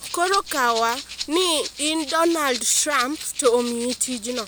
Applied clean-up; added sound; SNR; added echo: none; Rattle (instrument); 12 dB; none.